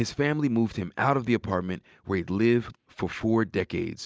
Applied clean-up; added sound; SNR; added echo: none; none; none; none.